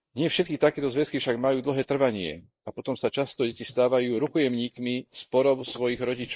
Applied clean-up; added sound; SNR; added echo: neural mask model Resemble Enhance denoiser.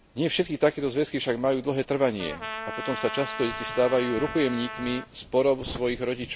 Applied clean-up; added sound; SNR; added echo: none; Trumpet; 9 dB; none.